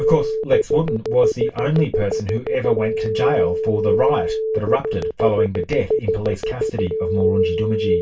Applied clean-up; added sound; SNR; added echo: none; Telephone; -1 dB; reverberation time 0.2 s.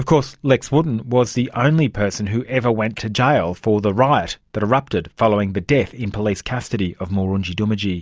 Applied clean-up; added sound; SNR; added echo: none; none; none; none.